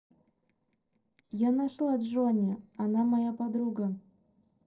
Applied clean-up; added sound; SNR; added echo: neural separator model SepFormer DNS4.